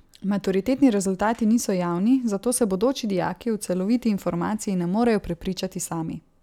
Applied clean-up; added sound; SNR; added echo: none; none; none; none.